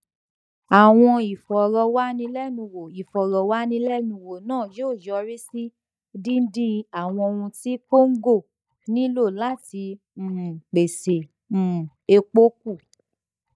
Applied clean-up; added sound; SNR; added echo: neural mask model DeepFilterNet 3.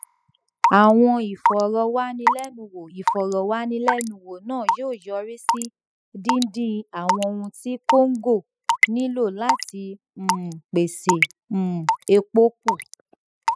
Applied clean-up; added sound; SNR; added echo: classical method spectral subtraction.